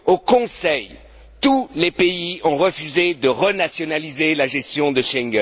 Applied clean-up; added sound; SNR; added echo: none; none; none; none.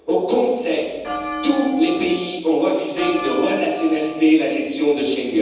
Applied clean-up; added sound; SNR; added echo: none; Bell; 8 dB; reverberation time 1.1 s.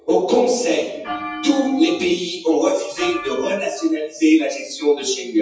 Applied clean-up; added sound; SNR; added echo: classical method WPE with log-MMSE.